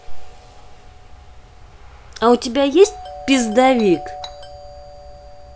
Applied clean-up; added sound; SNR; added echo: none; Doorbell; 17 dB; none.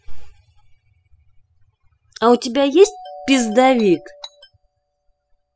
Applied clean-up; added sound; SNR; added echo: classical method spectral subtraction.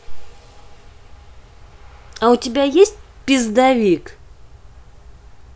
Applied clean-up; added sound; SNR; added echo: none; none; none; none.